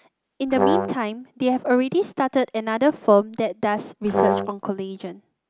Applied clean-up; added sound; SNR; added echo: none; Brass instrument; -1 dB; none.